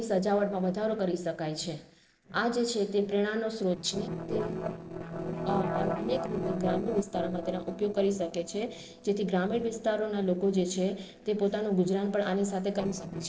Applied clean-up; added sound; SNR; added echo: neural separator model SepFormer DNS4.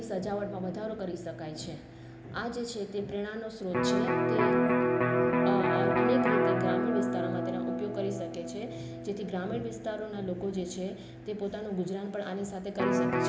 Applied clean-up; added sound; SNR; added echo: none; Electric guitar; -4 dB; reverberation time 0.8 s.